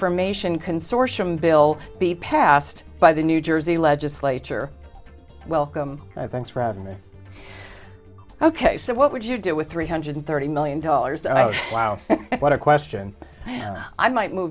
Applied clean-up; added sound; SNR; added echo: none; none; none; none.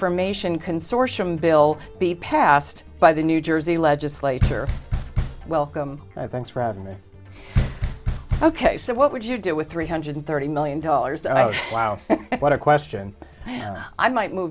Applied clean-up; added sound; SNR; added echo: none; Knock; 3 dB; none.